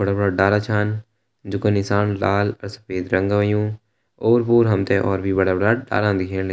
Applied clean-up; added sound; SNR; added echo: none; none; none; none.